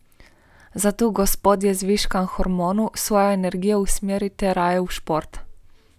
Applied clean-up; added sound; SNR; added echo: none; none; none; none.